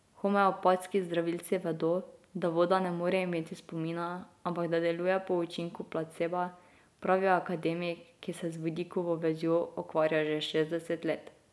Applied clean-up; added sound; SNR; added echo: none; none; none; none.